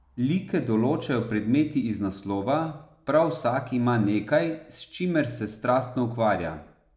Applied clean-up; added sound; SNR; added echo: none; none; none; none.